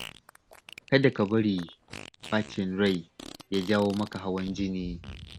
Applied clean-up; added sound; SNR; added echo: none; Fart; 17 dB; none.